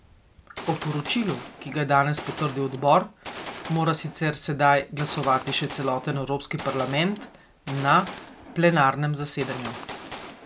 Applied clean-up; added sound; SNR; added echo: none; Gunshot, gunfire; 13 dB; none.